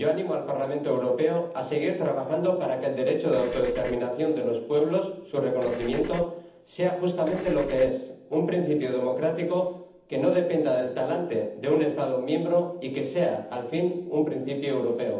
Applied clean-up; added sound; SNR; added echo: none; Engine / Car; 13 dB; reverberation time 0.8 s.